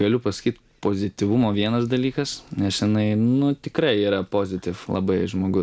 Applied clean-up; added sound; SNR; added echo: none; none; none; none.